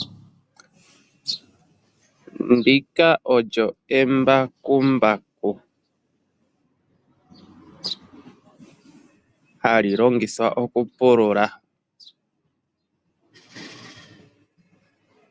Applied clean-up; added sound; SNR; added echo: none; none; none; none.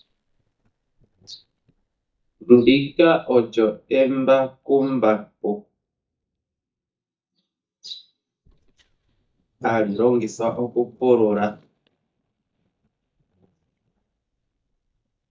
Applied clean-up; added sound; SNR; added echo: neural mask model DeepFilterNet 3.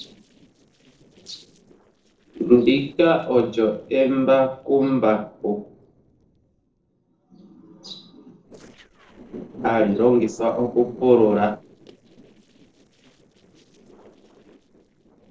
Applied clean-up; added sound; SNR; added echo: neural separator model SepFormer DNS4.